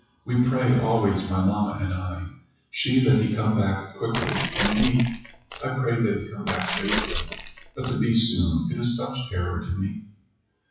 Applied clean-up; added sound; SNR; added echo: classical method WPE with log-MMSE.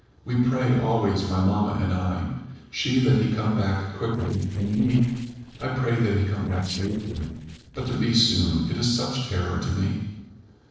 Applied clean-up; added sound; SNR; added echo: neural separator model SepFormer DNS4.